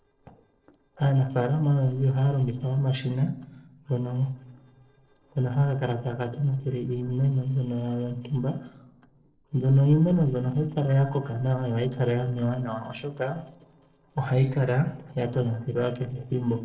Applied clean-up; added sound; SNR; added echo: neural separator model SepFormer DNS4.